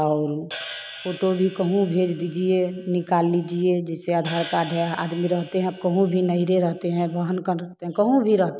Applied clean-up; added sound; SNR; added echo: none; Hi-hat; 14 dB; none.